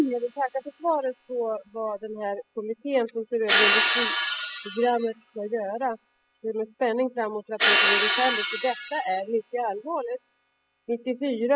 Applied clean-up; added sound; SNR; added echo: classical method spectral subtraction.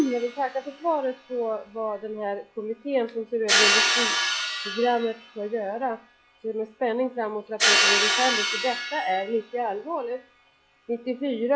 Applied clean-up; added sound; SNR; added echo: classical method log-MMSE.